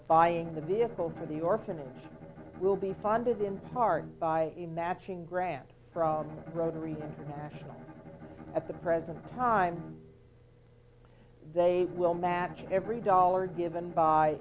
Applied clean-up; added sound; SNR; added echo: none; Bowed string instrument; 16 dB; none.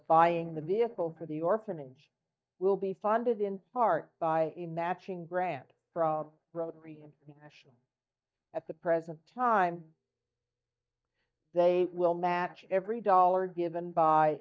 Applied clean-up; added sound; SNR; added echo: neural mask model DeepFilterNet 3.